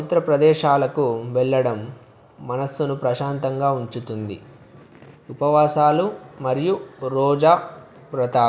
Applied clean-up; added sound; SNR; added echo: none; none; none; none.